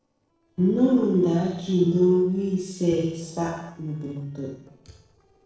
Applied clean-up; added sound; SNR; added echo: neural separator model SepFormer DNS4.